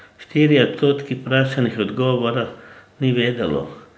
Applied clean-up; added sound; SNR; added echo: none; none; none; none.